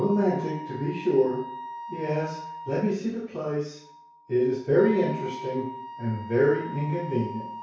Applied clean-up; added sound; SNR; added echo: none; Wind instrument, woodwind instrument; 12 dB; reverberation time 0.6 s.